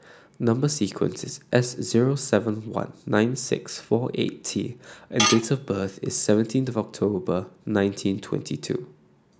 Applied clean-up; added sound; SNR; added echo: none; Tools; 1 dB; none.